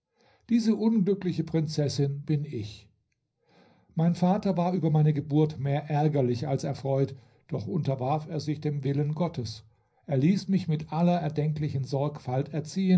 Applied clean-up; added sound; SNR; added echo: none; none; none; reverberation time 0.5 s.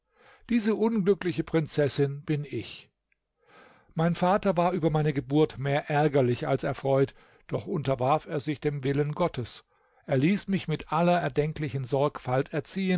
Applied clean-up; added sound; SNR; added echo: none; none; none; none.